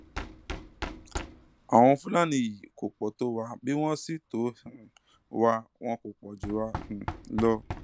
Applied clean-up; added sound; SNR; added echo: none; Knock; 13 dB; none.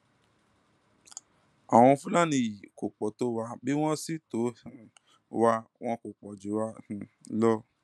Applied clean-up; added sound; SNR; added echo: none; none; none; none.